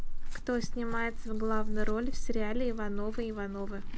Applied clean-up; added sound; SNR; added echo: none; Chewing, mastication / Livestock, farm animals, working animals; -5 dB; none.